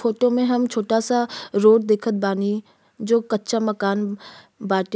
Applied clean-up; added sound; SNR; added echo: none; none; none; none.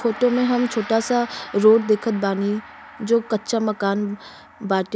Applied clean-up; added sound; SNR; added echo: none; Gong; 18 dB; none.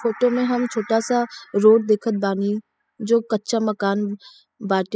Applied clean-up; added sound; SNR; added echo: classical method spectral subtraction.